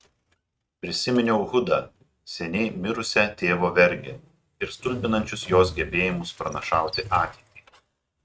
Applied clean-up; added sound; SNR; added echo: neural mask model RNNoise.